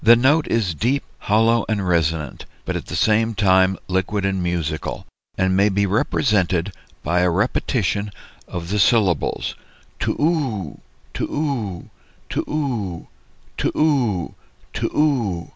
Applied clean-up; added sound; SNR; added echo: none; none; none; none.